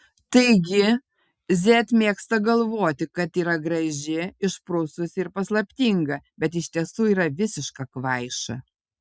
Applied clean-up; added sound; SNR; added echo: none; none; none; none.